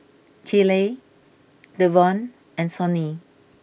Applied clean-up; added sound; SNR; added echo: none; none; none; none.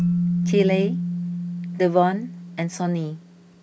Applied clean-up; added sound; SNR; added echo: none; Keyboard (musical); 2 dB; none.